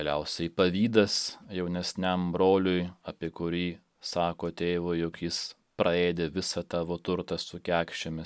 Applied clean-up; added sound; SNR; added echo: none; none; none; none.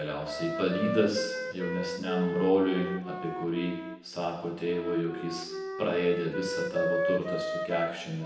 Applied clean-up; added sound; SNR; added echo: none; Wind instrument, woodwind instrument; 3 dB; reverberation time 0.9 s.